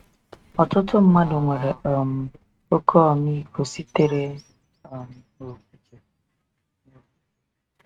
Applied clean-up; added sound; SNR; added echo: neural mask model RNNoise.